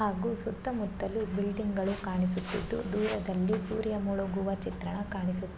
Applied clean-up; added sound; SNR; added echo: none; Walk, footsteps; 12 dB; none.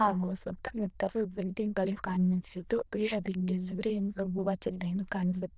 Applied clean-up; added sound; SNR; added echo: neural diffusion model UNIVERSE++.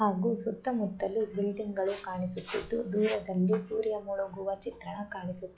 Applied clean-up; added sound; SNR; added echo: classical method log-MMSE.